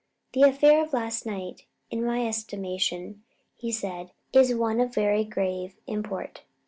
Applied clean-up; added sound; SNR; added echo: none; none; none; none.